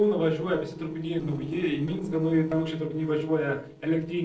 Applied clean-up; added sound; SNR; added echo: neural separator model SepFormer DNS4.